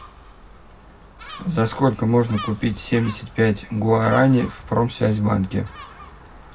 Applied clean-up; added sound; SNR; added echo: none; Gull, seagull; 18 dB; reverberation time 0.4 s.